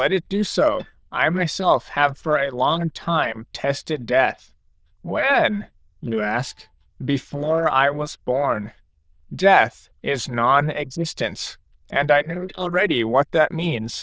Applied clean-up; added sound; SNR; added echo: neural diffusion model UNIVERSE++.